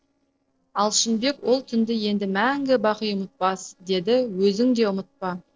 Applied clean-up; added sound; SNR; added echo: neural separator model SepFormer DNS4.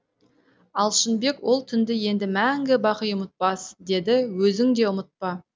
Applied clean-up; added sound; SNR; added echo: none; none; none; none.